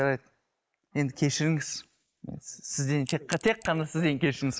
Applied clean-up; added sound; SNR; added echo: neural mask model Resemble Enhance denoiser.